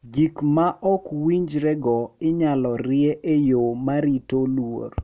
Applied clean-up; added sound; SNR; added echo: none; none; none; none.